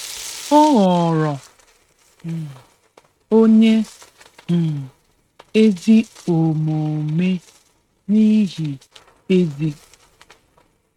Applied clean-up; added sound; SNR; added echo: neural mask model RNNoise.